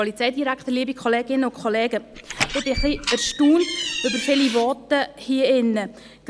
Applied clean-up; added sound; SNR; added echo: none; Door; 6 dB; none.